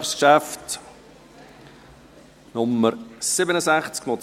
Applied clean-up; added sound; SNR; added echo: none; none; none; none.